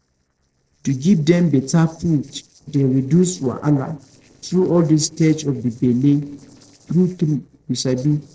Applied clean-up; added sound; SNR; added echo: neural separator model SepFormer DNS4.